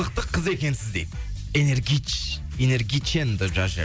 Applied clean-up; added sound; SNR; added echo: none; none; none; none.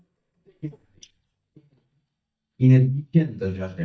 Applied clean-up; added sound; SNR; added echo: neural mask model DeepFilterNet 3.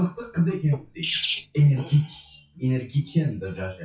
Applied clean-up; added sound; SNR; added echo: classical method WPE with log-MMSE.